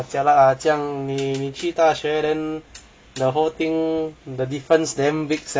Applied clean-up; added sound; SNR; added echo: none; none; none; none.